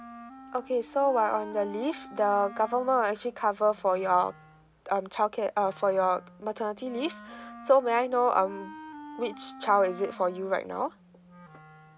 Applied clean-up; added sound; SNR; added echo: none; Wind instrument, woodwind instrument; 18 dB; none.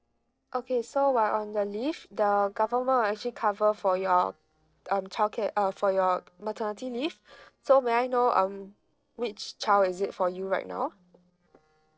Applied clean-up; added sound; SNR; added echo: neural separator model SepFormer DNS4.